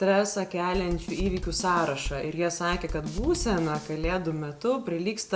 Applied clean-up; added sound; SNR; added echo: none; Drum / Drum kit; 8 dB; none.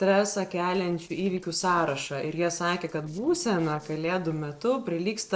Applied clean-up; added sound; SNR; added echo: neural separator model SepFormer DNS4.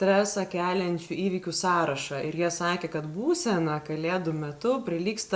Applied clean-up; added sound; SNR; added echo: none; none; none; none.